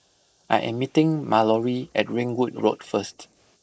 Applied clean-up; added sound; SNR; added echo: neural mask model Resemble Enhance denoiser.